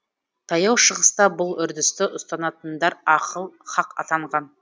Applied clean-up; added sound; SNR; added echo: none; none; none; none.